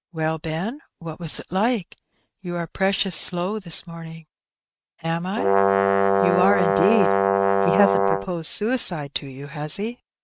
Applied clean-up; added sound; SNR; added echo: neural mask model RNNoise.